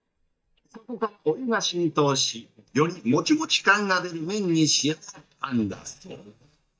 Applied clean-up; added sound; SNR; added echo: neural mask model DeepFilterNet 3.